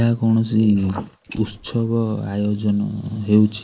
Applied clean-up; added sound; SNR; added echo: neural mask model Resemble Enhance denoiser.